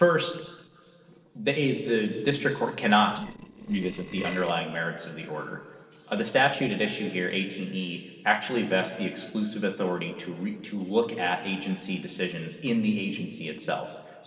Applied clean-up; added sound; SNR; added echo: neural separator model SepFormer DNS4.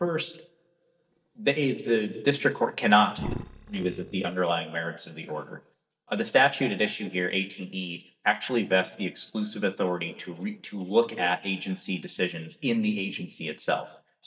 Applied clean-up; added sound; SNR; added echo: neural mask model DeepFilterNet 3.